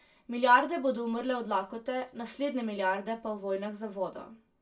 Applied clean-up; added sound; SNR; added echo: none; none; none; reverberation time 0.2 s.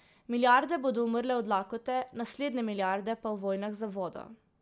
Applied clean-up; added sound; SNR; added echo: none; none; none; none.